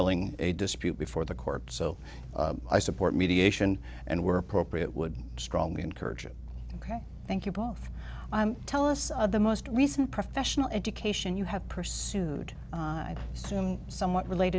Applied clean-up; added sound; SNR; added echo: none; none; none; none.